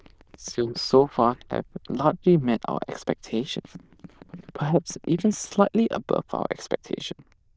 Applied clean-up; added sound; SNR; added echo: neural diffusion model UNIVERSE++.